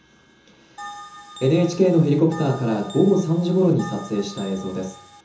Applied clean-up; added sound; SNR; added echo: none; Bell; 18 dB; reverberation time 0.6 s.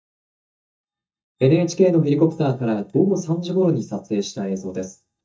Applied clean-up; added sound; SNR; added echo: neural mask model DeepFilterNet 3.